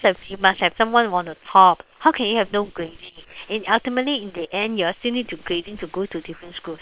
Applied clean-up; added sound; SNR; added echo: neural separator model SepFormer WHAM!.